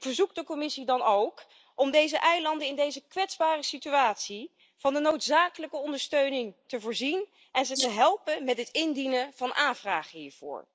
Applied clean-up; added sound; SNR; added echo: neural mask model Resemble Enhance denoiser.